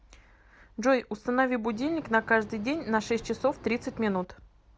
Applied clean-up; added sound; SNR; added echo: none; Boat, Water vehicle; 18 dB; none.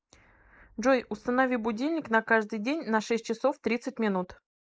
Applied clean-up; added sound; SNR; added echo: neural mask model Resemble Enhance denoiser.